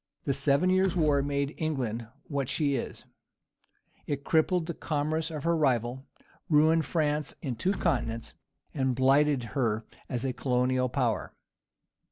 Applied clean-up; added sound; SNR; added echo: none; Door / Wood; 10 dB; none.